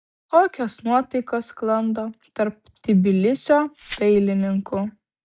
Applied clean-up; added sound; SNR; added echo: neural mask model DeepFilterNet 3.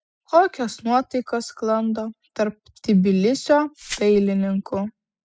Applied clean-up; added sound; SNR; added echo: classical method spectral subtraction.